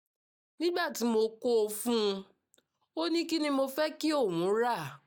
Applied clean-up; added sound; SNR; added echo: neural mask model DeepFilterNet 3.